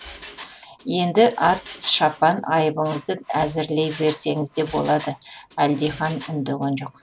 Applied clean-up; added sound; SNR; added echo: none; Mechanisms; 19 dB; none.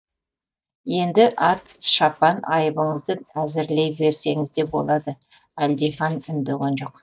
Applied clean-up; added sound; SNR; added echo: neural mask model DeepFilterNet 3.